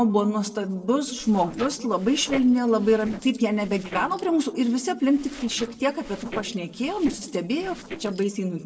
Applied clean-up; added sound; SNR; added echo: neural separator model SepFormer DNS4.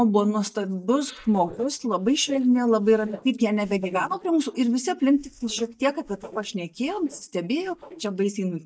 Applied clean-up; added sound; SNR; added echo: neural mask model DeepFilterNet 3.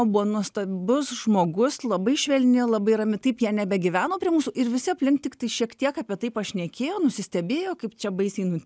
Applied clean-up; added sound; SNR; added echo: none; none; none; none.